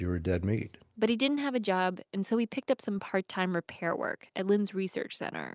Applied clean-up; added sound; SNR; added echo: none; none; none; none.